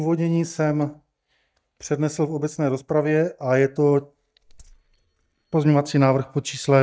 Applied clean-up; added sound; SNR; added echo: neural mask model DeepFilterNet 3.